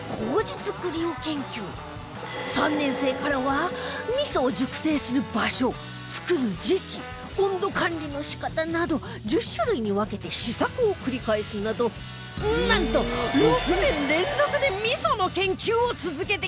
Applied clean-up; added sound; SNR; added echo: none; none; none; none.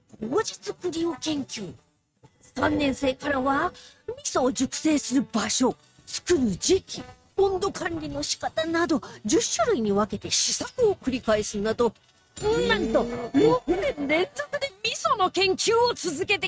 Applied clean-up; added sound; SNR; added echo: neural mask model RNNoise.